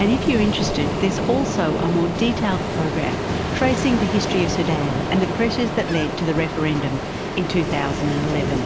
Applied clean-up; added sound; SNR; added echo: none; Ocean; 2 dB; none.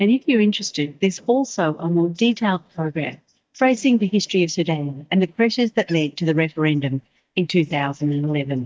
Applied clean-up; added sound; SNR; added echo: neural mask model DeepFilterNet 3.